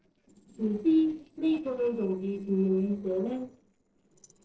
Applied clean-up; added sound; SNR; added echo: neural separator model SepFormer DNS4.